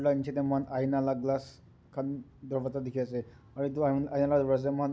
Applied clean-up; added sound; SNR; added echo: none; none; none; none.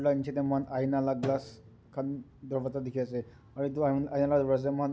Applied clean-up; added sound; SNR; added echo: none; Drum; 16 dB; none.